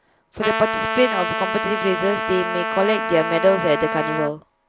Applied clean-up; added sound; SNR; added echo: none; Trumpet; 3 dB; none.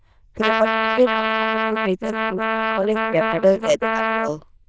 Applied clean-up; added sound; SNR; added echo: neural diffusion model UNIVERSE++.